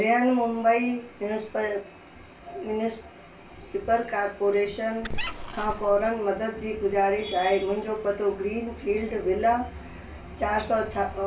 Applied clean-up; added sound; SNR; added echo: none; Squeak; 5 dB; reverberation time 0.2 s.